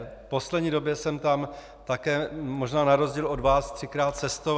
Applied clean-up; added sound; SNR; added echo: none; none; none; none.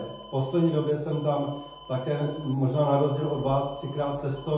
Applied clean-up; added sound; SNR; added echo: none; Alarm; 19 dB; reverberation time 0.7 s.